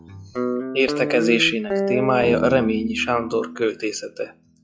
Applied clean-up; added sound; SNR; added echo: classical method log-MMSE.